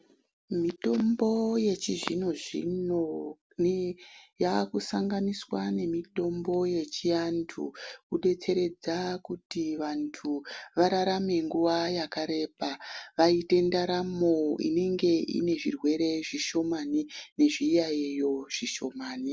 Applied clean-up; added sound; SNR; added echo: none; none; none; none.